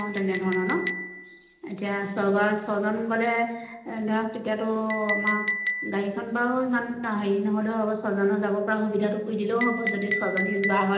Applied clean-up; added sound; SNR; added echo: none; Chink, clink; 8 dB; reverberation time 0.9 s.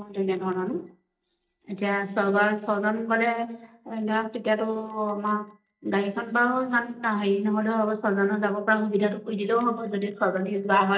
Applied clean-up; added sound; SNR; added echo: neural mask model DeepFilterNet 3.